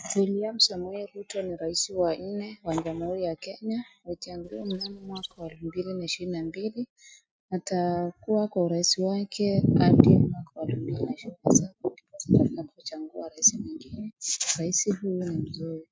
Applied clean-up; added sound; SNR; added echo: neural mask model RNNoise.